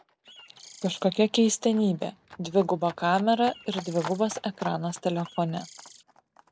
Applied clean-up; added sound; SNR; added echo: none; Bird + Livestock, farm animals, working animals; 18 dB; none.